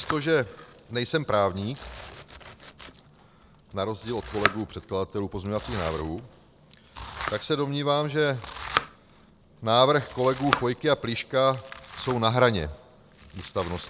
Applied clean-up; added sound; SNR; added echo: none; Domestic sounds, home sounds; 10 dB; none.